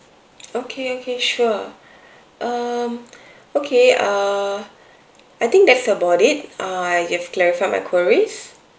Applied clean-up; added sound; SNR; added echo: none; none; none; none.